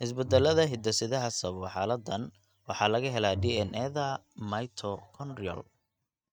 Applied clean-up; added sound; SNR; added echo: neural mask model RNNoise.